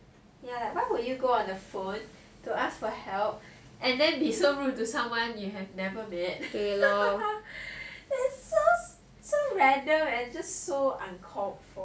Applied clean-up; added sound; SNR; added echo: none; none; none; none.